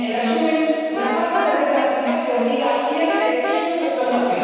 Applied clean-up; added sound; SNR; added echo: none; Wind instrument, woodwind instrument; 8 dB; reverberation time 2.2 s.